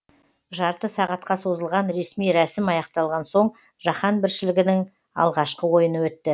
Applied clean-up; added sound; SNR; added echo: none; none; none; none.